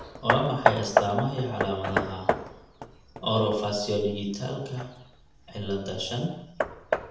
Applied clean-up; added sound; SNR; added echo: none; Hammer; 1 dB; reverberation time 0.7 s.